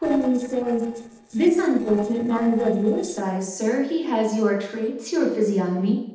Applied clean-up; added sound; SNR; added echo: neural separator model SepFormer DNS4.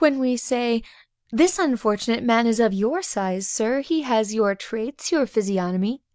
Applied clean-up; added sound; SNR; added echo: none; none; none; none.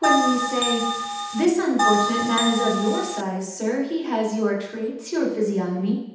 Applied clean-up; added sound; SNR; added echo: none; Bell; 0 dB; reverberation time 0.8 s.